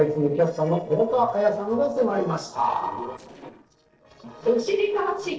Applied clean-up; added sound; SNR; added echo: neural separator model SepFormer DNS4.